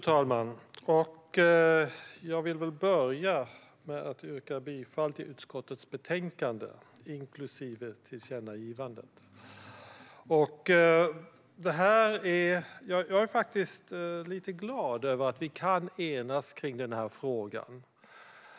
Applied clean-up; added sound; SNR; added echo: none; none; none; none.